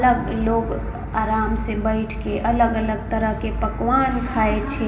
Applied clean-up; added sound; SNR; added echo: none; none; none; reverberation time 0.4 s.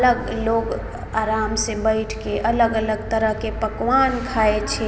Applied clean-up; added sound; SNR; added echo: none; none; none; none.